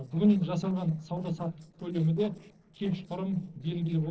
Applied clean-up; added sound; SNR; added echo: neural separator model SepFormer DNS4.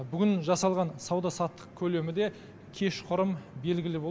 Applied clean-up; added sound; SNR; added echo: none; none; none; none.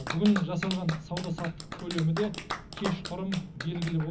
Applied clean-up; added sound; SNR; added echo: none; Clapping; 9 dB; reverberation time 0.4 s.